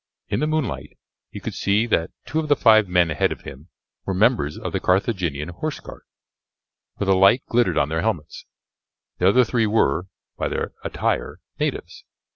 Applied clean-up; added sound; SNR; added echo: none; none; none; none.